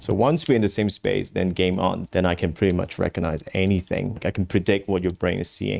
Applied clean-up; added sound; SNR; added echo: neural mask model RNNoise.